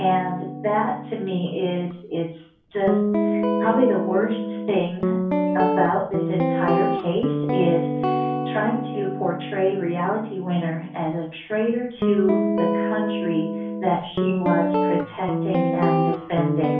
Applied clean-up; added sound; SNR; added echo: none; Guitar; 0 dB; reverberation time 0.6 s.